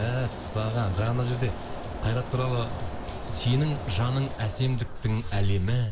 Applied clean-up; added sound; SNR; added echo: none; Mechanisms; 6 dB; reverberation time 0.3 s.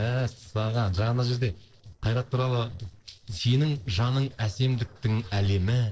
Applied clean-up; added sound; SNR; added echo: neural separator model SepFormer DNS4.